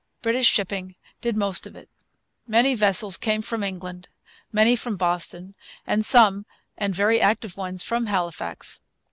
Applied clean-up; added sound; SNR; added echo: none; none; none; none.